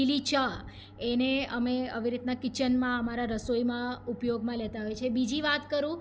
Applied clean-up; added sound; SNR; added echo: none; none; none; none.